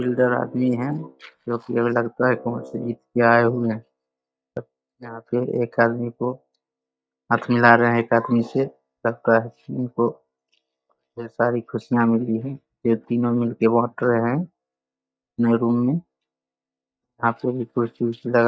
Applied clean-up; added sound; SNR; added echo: neural mask model DeepFilterNet 3.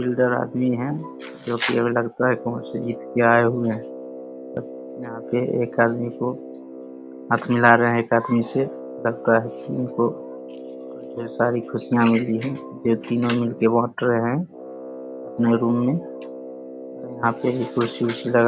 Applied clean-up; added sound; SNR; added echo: none; Brass instrument; 14 dB; none.